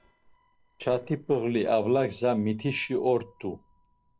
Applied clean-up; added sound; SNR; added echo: neural separator model SepFormer DNS4.